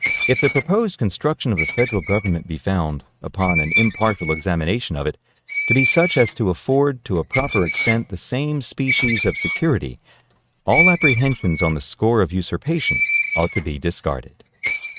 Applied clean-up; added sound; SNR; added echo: neural mask model RNNoise.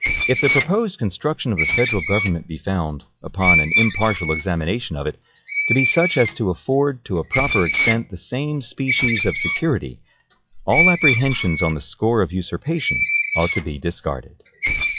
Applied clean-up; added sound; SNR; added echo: classical method log-MMSE.